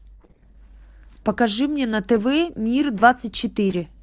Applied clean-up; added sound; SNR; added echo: neural separator model SepFormer DNS4.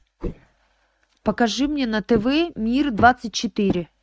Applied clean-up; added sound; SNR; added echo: neural mask model RNNoise.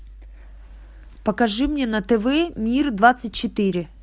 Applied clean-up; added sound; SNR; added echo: none; none; none; none.